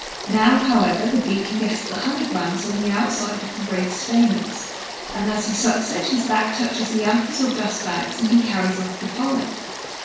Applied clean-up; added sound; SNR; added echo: none; Stream / Frog; 10 dB; reverberation time 0.6 s.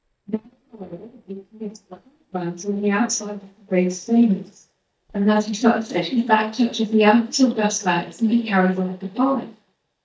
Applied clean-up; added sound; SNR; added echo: neural mask model DeepFilterNet 3.